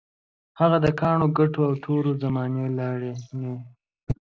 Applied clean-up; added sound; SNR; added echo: neural separator model SepFormer DNS4.